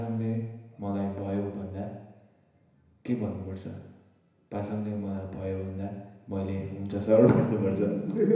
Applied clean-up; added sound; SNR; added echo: none; none; none; reverberation time 1.0 s.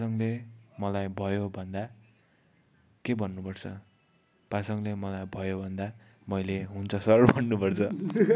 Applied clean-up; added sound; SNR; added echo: none; none; none; none.